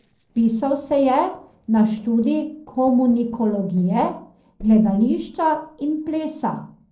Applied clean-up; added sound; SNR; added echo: neural separator model SepFormer DNS4.